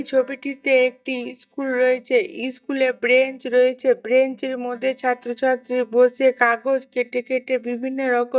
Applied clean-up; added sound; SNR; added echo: neural mask model DeepFilterNet 3.